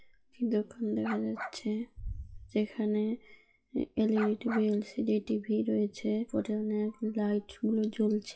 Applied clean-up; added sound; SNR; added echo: classical method WPE with log-MMSE.